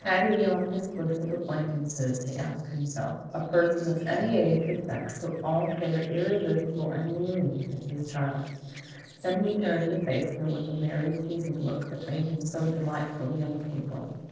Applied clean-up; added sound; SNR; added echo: neural separator model SepFormer DNS4.